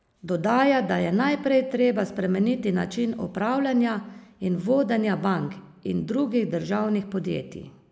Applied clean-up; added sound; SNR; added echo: none; none; none; none.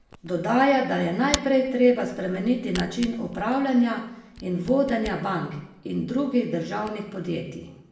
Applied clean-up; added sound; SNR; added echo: none; Camera; 17 dB; reverberation time 0.7 s.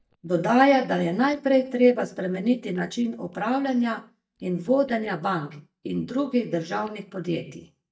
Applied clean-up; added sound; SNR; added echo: neural mask model DeepFilterNet 3.